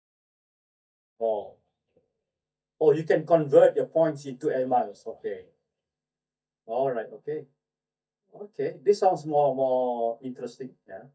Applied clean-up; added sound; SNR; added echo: neural mask model DeepFilterNet 3.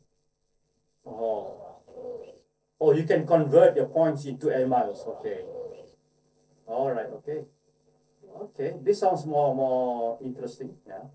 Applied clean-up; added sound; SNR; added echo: neural separator model SepFormer DNS4.